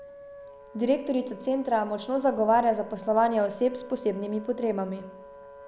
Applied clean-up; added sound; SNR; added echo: none; Wind instrument, woodwind instrument; 19 dB; none.